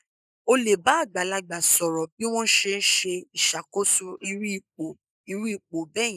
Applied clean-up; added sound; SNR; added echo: neural mask model Resemble Enhance denoiser.